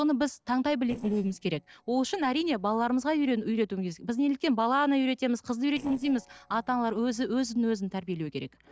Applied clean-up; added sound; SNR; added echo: neural separator model SepFormer DNS4.